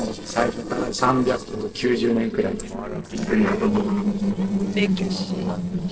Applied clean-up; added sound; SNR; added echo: neural separator model SepFormer DNS4.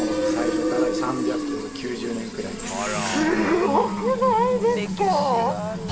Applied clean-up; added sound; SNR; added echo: none; Fill (with liquid); 3 dB; none.